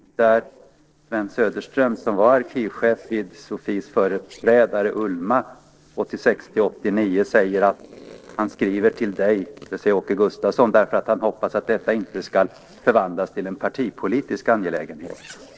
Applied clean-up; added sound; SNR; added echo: neural separator model SepFormer DNS4.